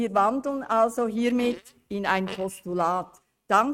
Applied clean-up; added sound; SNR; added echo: neural mask model RNNoise.